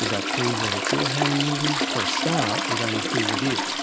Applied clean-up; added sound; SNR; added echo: none; Trickle, dribble / Toilet flush; -2 dB; none.